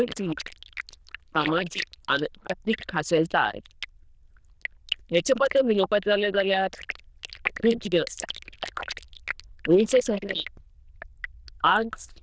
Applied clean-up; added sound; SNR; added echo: neural diffusion model UNIVERSE++.